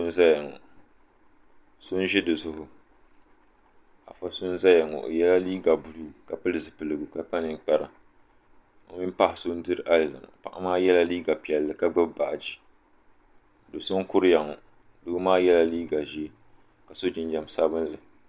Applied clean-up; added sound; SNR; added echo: none; none; none; none.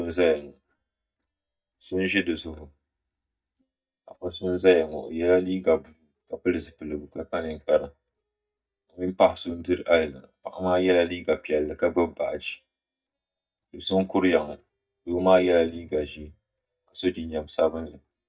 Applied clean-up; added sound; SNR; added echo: neural mask model DeepFilterNet 3.